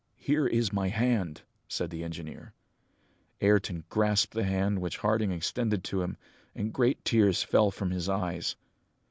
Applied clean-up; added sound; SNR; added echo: none; none; none; none.